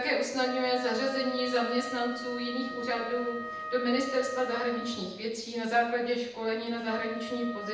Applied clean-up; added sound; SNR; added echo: none; Wind instrument, woodwind instrument; 10 dB; reverberation time 0.8 s.